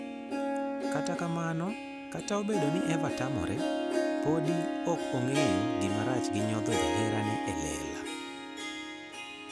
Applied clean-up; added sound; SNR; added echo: none; Harp; -2 dB; none.